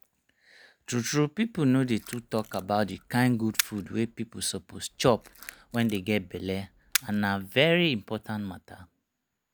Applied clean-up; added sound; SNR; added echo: none; Camera; 11 dB; none.